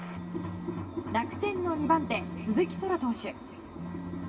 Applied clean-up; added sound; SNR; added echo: none; Telephone; 10 dB; reverberation time 2.5 s.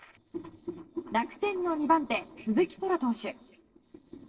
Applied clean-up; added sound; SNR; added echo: neural separator model SepFormer DNS4.